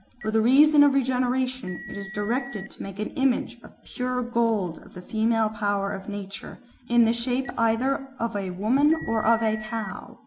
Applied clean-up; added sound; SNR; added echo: none; Telephone; 18 dB; none.